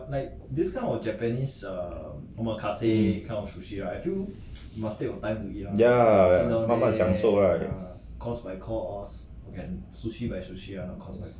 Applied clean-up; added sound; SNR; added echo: none; none; none; none.